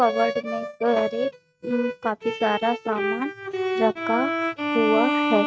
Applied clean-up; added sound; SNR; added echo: neural mask model RNNoise.